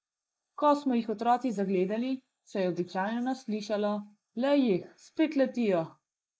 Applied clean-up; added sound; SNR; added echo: neural mask model Resemble Enhance denoiser.